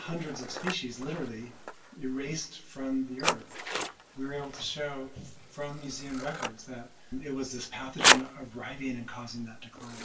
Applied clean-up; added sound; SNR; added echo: none; Scissors; -3 dB; reverberation time 0.1 s.